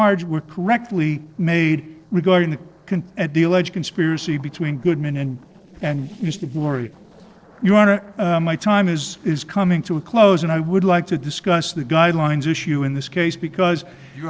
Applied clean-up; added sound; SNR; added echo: neural separator model SepFormer DNS4.